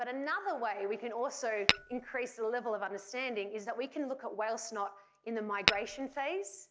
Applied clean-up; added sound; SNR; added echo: none; Tap / Glass; -4 dB; none.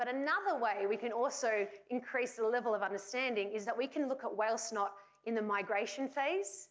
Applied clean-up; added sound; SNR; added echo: none; none; none; none.